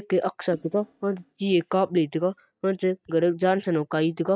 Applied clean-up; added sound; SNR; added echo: neural mask model DeepFilterNet 3.